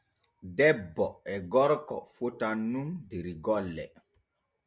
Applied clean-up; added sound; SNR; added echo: none; none; none; none.